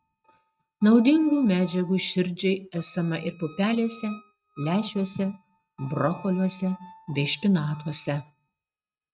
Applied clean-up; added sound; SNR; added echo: neural mask model RNNoise.